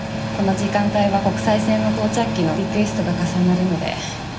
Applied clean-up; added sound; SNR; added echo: none; Bowed string instrument; 7 dB; reverberation time 0.7 s.